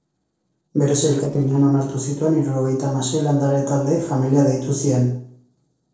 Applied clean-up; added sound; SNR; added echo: neural separator model SepFormer DNS4.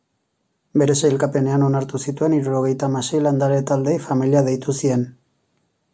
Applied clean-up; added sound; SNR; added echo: none; none; none; none.